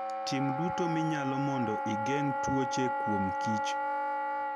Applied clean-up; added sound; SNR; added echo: none; Wind instrument, woodwind instrument; -1 dB; none.